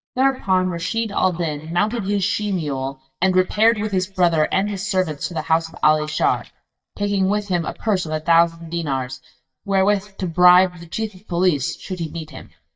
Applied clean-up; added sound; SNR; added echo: neural mask model DeepFilterNet 3.